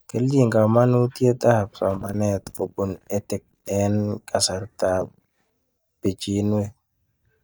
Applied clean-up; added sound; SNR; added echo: neural mask model DeepFilterNet 3.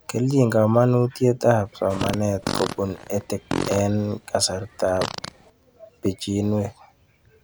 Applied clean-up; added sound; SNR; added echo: none; Fart; 8 dB; none.